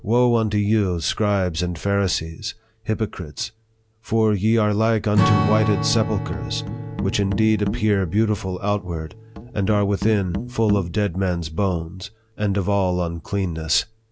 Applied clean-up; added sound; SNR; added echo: none; Strum + Musical instrument; 8 dB; none.